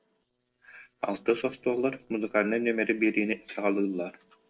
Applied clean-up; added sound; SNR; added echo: neural separator model SepFormer DNS4.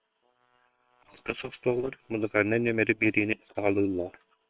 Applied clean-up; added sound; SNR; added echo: neural separator model SepFormer WHAM!.